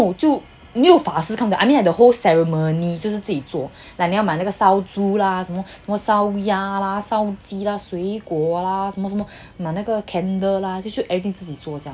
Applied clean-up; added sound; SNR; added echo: none; none; none; none.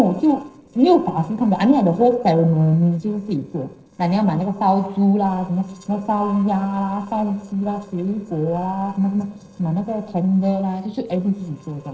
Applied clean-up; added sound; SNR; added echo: neural separator model SepFormer DNS4.